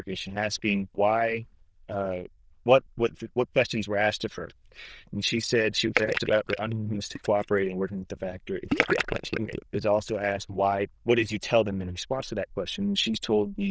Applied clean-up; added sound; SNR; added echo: neural diffusion model UNIVERSE++.